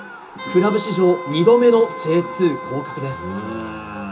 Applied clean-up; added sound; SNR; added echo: none; Wind instrument, woodwind instrument; 13 dB; reverberation time 0.2 s.